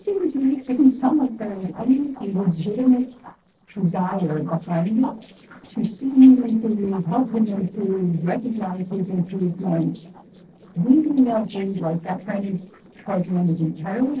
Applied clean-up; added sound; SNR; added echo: neural separator model SepFormer DNS4.